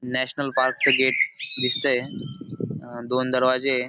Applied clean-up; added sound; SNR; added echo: none; Bird; 2 dB; none.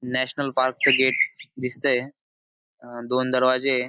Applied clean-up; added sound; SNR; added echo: neural mask model Resemble Enhance denoiser.